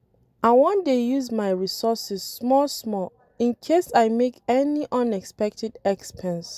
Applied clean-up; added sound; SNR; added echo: none; none; none; none.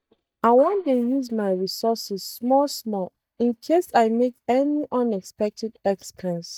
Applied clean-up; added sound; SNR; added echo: neural mask model DeepFilterNet 3.